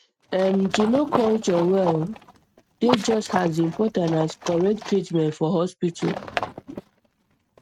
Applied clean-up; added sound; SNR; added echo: neural mask model RNNoise.